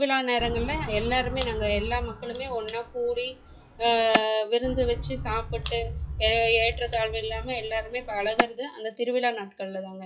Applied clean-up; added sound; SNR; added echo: classical method WPE with log-MMSE.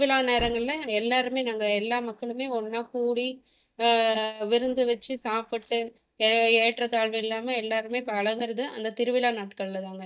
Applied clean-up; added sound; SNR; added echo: neural mask model DeepFilterNet 3.